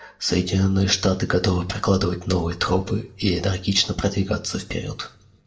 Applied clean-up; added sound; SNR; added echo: none; none; none; reverberation time 0.4 s.